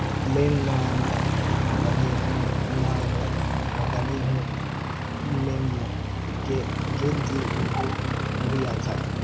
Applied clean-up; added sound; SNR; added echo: none; Aircraft; -4 dB; none.